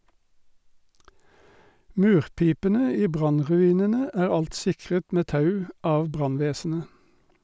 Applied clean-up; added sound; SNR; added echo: none; none; none; none.